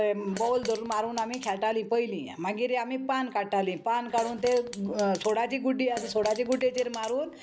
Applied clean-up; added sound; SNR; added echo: none; Fart; 15 dB; none.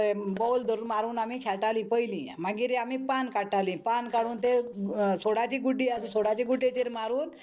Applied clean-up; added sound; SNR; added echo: neural separator model SepFormer DNS4.